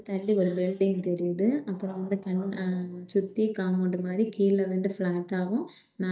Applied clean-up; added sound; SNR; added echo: neural mask model DeepFilterNet 3.